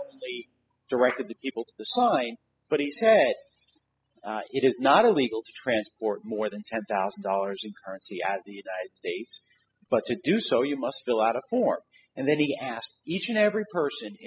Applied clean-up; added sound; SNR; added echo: classical method spectral subtraction.